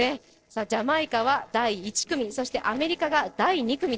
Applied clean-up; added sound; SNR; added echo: neural separator model SepFormer DNS4.